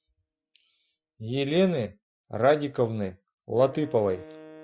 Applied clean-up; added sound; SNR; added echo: classical method Wiener filter.